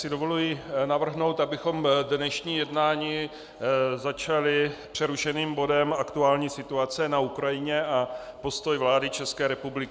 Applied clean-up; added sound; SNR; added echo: none; none; none; none.